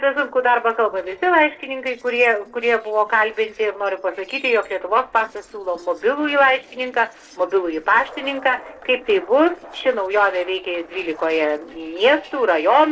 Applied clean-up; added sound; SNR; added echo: neural separator model SepFormer DNS4.